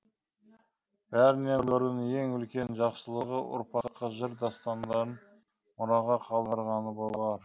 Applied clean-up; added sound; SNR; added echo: none; none; none; none.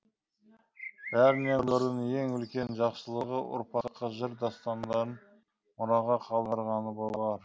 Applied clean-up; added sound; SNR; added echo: none; Bird; 14 dB; none.